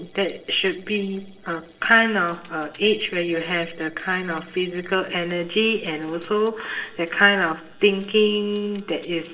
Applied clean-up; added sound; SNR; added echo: neural separator model SepFormer DNS4.